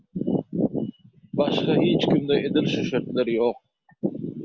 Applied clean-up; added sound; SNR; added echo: none; none; none; none.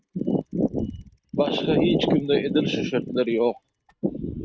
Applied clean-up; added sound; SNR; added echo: neural mask model RNNoise.